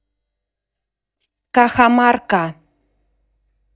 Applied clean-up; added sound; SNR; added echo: neural mask model DeepFilterNet 3.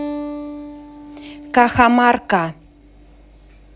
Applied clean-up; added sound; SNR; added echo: none; Acoustic guitar; 14 dB; none.